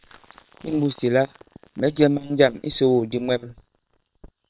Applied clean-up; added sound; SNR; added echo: neural separator model SepFormer WHAM!.